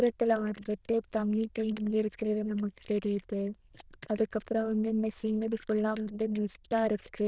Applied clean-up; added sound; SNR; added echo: neural diffusion model UNIVERSE++.